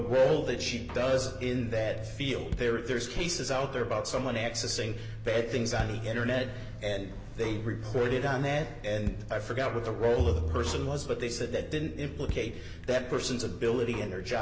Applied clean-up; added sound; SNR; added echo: none; Bowed string instrument + Drum kit; 10 dB; none.